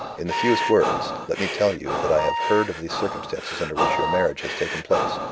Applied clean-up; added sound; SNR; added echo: none; Wind instrument, woodwind instrument + Breathing; 2 dB; none.